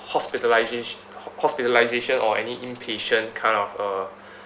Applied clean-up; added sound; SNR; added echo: none; Tambourine; 16 dB; none.